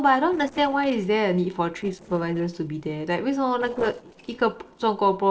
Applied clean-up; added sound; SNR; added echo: neural separator model SepFormer DNS4.